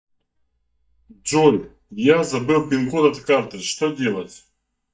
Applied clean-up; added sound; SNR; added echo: neural mask model DeepFilterNet 3.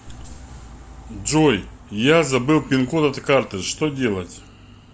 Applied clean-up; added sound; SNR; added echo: none; none; none; none.